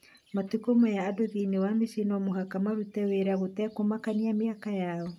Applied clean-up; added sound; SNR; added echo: none; none; none; none.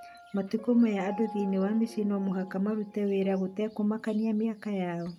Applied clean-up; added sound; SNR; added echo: none; Piano; 20 dB; none.